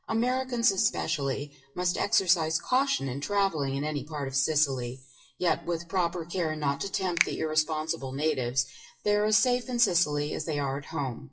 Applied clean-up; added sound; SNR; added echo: classical method WPE with log-MMSE.